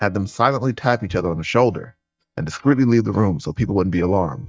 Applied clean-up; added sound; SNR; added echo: neural mask model DeepFilterNet 3.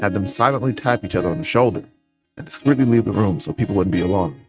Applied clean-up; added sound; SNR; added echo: neural mask model RNNoise.